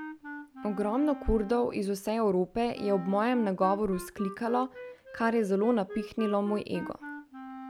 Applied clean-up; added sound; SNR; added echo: none; Wind instrument, woodwind instrument; 14 dB; none.